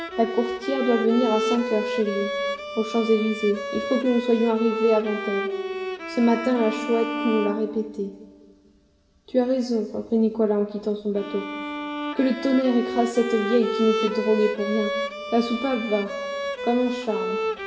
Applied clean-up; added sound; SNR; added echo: none; Bowed string instrument; 6 dB; reverberation time 1.8 s.